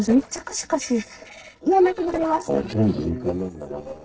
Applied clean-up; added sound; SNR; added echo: neural separator model SepFormer DNS4.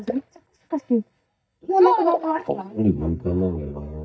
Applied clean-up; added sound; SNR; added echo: neural mask model DeepFilterNet 3.